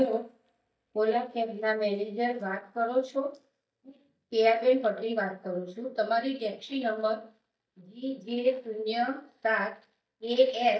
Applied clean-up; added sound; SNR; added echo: neural mask model DeepFilterNet 3.